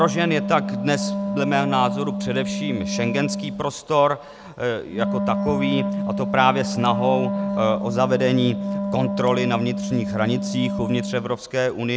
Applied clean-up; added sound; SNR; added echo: none; Wind instrument, woodwind instrument; 3 dB; none.